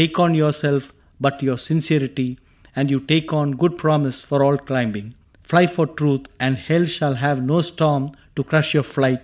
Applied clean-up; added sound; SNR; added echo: none; none; none; none.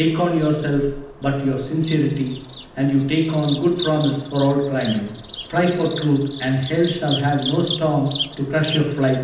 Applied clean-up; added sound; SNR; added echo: none; Bird vocalization, bird call, bird song; 12 dB; reverberation time 0.8 s.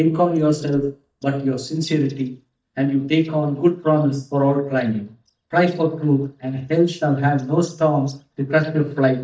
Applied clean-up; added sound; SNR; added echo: neural mask model DeepFilterNet 3.